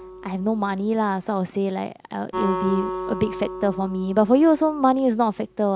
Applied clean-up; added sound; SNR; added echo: none; Acoustic guitar; 11 dB; none.